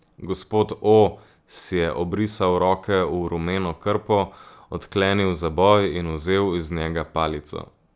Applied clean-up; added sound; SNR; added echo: none; none; none; none.